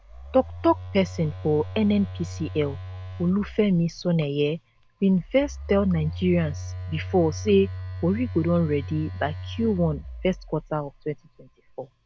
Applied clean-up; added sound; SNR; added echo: none; Telephone; 11 dB; none.